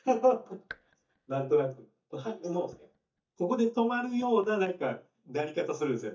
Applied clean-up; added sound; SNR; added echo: neural mask model DeepFilterNet 3.